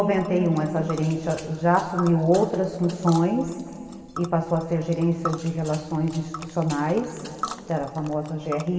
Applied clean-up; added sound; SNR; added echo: none; Tick; 16 dB; reverberation time 2.4 s.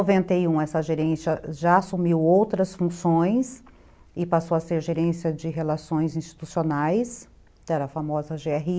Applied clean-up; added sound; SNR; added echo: none; none; none; none.